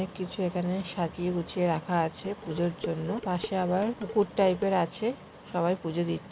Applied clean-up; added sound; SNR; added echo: none; Dishes, pots, and pans; 13 dB; none.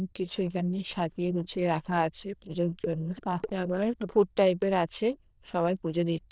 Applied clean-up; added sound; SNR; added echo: neural diffusion model UNIVERSE++.